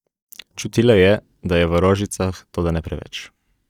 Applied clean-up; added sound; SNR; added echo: neural mask model DeepFilterNet 3.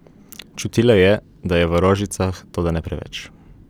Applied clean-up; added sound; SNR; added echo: none; none; none; none.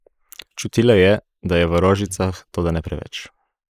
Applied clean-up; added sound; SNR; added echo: neural mask model Resemble Enhance denoiser.